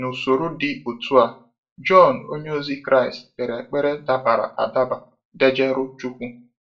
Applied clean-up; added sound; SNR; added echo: none; none; none; reverberation time 0.2 s.